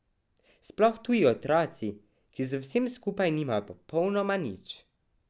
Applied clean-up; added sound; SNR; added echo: none; none; none; none.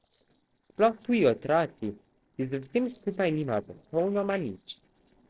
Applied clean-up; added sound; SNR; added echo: neural separator model SepFormer DNS4.